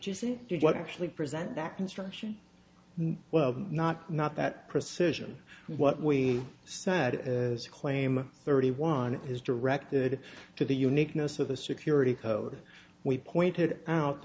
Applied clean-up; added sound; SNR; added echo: none; none; none; none.